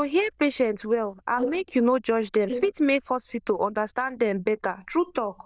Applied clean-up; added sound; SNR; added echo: neural diffusion model UNIVERSE++.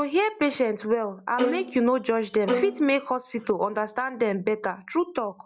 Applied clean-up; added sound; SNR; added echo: none; Bowed string instrument; 4 dB; none.